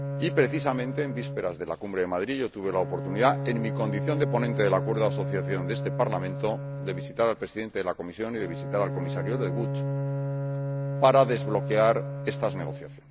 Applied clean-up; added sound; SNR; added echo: none; Bowed string instrument; 4 dB; none.